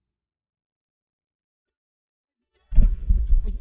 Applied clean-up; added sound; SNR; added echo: neural mask model DeepFilterNet 3.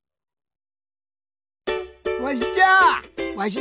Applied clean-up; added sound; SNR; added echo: none; none; none; none.